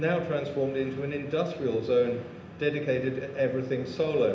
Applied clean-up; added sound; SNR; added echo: none; none; none; reverberation time 0.8 s.